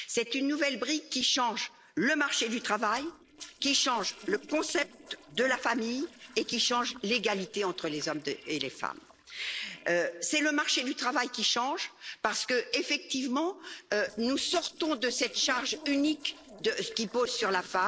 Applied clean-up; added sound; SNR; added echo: neural separator model SepFormer DNS4.